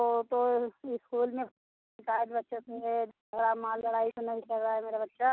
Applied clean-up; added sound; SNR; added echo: none; none; none; none.